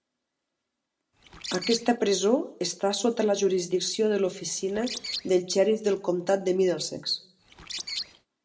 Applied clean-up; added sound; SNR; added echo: none; Bird; 10 dB; reverberation time 0.3 s.